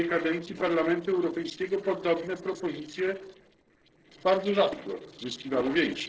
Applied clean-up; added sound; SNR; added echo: neural separator model SepFormer DNS4.